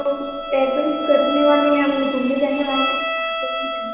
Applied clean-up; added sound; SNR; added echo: none; Bowed string instrument; 5 dB; reverberation time 1.3 s.